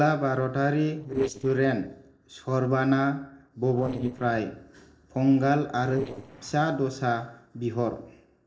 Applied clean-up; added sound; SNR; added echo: neural separator model SepFormer DNS4.